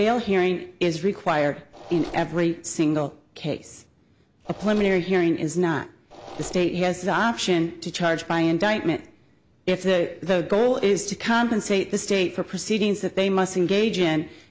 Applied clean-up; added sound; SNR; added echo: none; Mechanisms; 17 dB; none.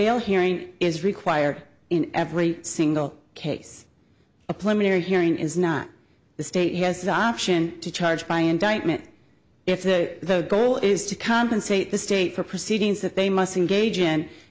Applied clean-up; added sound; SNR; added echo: none; none; none; none.